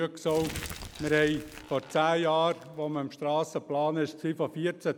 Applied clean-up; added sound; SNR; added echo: none; Crumpling, crinkling; 15 dB; none.